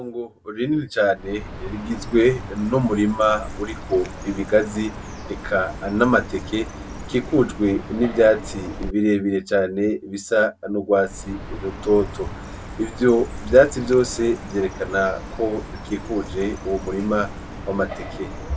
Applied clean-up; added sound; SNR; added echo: none; Chirp, tweet; 12 dB; none.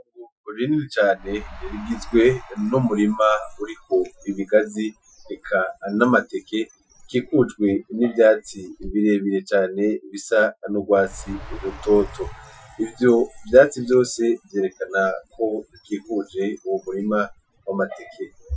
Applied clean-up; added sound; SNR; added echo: classical method Wiener filter.